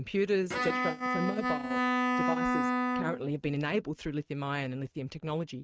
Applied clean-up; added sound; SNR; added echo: neural mask model RNNoise.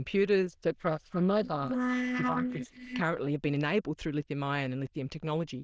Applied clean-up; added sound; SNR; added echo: neural diffusion model UNIVERSE++.